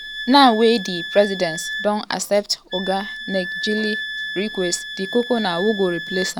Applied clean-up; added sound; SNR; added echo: none; Wind instrument, woodwind instrument; 9 dB; none.